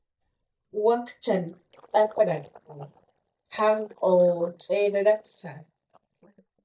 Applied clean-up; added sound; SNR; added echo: neural mask model DeepFilterNet 3.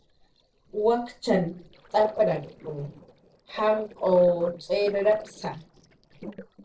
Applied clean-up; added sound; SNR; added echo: neural separator model SepFormer DNS4.